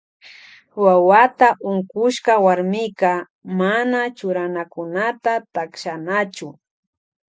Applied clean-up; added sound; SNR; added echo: none; none; none; none.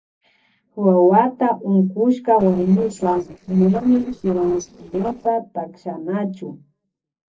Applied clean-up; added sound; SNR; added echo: neural separator model SepFormer DNS4.